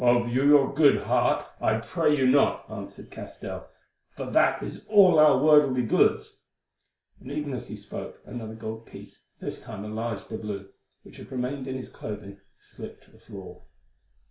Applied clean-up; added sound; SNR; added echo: neural mask model Resemble Enhance denoiser.